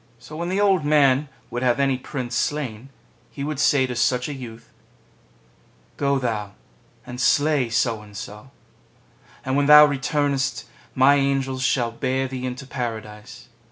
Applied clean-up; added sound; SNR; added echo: none; none; none; none.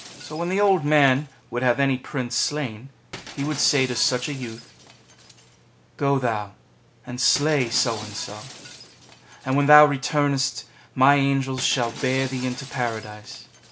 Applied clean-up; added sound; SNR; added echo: none; Shatter; 18 dB; none.